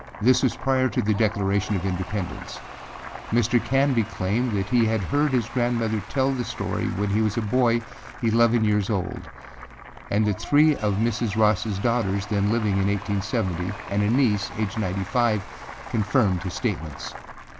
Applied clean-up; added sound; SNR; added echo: none; Boiling + Applause / Crowd / Cheering; 15 dB; none.